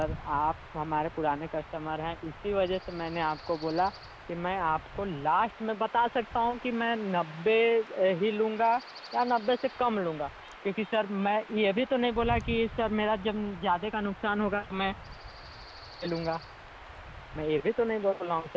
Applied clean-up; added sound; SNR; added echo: none; Stream / Chirp, tweet / Wind; 15 dB; none.